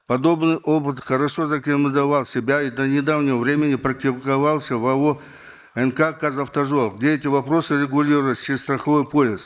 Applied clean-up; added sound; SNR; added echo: neural mask model Resemble Enhance denoiser.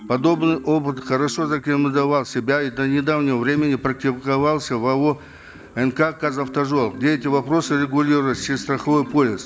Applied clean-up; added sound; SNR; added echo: none; Marimba, xylophone; 18 dB; none.